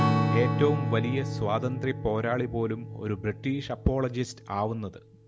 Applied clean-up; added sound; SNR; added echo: none; Strum; 2 dB; none.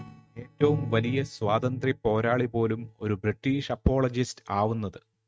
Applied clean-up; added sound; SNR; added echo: neural mask model RNNoise.